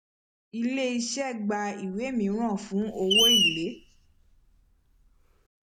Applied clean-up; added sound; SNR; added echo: none; Screech; -1 dB; none.